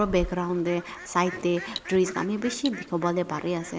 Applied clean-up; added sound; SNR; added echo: none; Cutlery, silverware + Fowl; 13 dB; none.